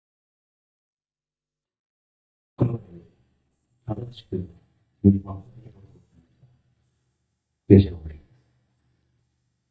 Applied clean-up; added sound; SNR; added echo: neural mask model DeepFilterNet 3.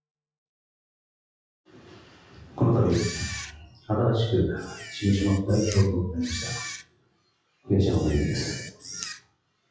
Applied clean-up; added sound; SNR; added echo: classical method WPE with log-MMSE.